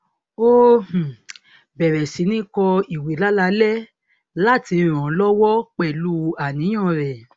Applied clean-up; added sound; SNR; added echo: none; none; none; none.